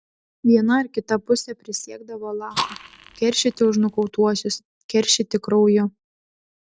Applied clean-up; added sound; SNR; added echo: none; Fire; 11 dB; none.